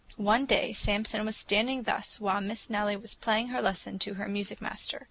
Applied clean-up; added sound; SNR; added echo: none; none; none; none.